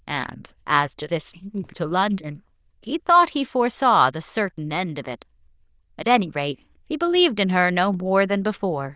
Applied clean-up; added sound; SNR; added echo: neural diffusion model UNIVERSE++.